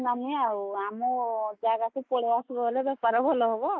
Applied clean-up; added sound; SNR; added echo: neural mask model Resemble Enhance denoiser.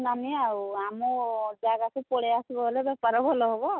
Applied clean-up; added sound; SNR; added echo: none; none; none; none.